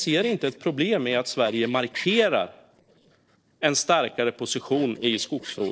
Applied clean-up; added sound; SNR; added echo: neural separator model SepFormer DNS4.